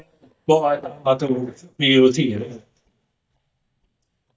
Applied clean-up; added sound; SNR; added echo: neural mask model DeepFilterNet 3.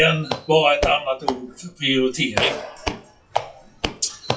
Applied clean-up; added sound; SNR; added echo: classical method WPE with log-MMSE.